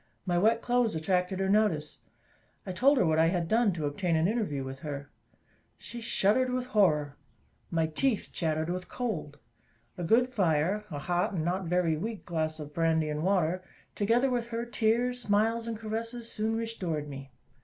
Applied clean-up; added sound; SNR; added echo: none; none; none; none.